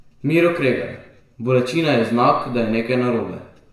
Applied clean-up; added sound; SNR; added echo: none; none; none; reverberation time 0.8 s.